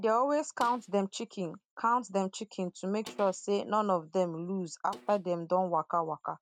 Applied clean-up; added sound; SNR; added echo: neural mask model RNNoise.